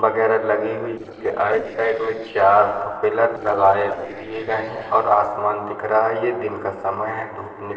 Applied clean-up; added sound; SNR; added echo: neural separator model SepFormer DNS4.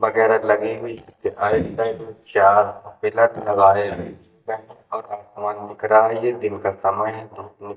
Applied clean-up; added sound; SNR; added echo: neural mask model DeepFilterNet 3.